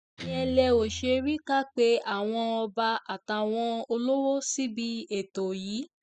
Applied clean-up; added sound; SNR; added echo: classical method spectral subtraction.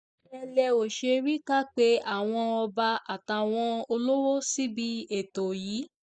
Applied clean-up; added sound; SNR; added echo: neural mask model DeepFilterNet 3.